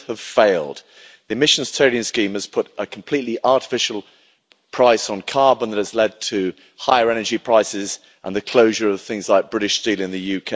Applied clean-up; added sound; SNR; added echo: none; none; none; none.